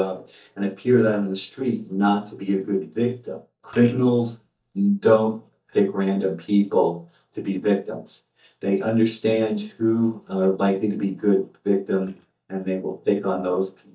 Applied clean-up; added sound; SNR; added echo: neural mask model DeepFilterNet 3.